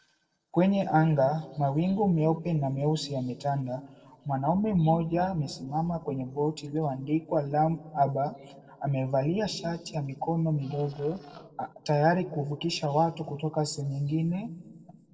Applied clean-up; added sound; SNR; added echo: neural separator model SepFormer DNS4.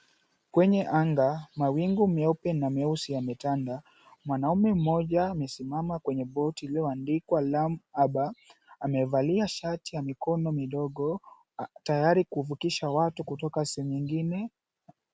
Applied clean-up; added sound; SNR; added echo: none; none; none; none.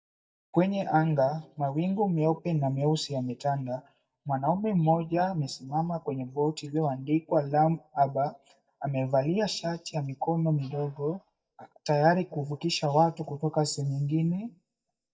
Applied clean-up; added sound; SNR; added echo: neural mask model DeepFilterNet 3.